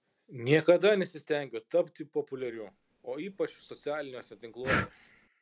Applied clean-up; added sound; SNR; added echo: none; Breathing; 8 dB; none.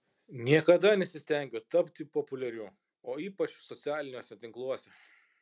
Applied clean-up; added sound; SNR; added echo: none; none; none; none.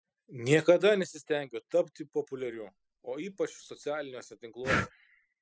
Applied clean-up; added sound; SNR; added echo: classical method spectral subtraction.